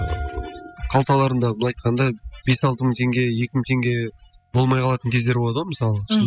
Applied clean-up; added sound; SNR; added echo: classical method spectral subtraction.